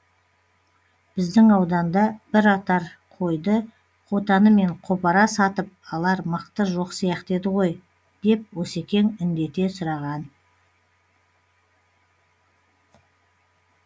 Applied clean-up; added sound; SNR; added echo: none; none; none; none.